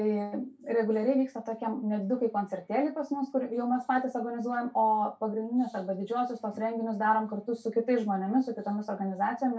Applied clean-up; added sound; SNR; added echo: none; none; none; reverberation time 0.2 s.